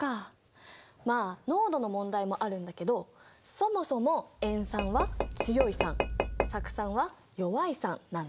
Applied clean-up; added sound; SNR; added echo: none; Tap / Glass; 2 dB; none.